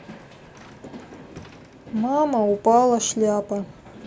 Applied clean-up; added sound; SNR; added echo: none; Train; 18 dB; none.